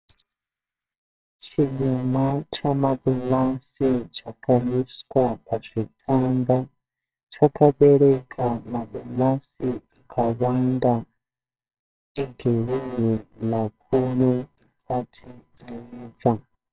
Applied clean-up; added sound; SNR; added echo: neural separator model SepFormer WHAMR!.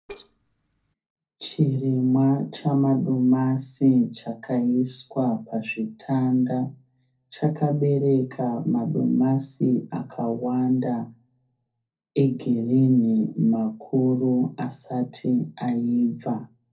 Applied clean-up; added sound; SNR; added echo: neural separator model SepFormer DNS4.